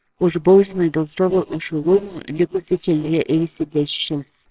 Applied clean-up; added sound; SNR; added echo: neural separator model SepFormer WHAMR!.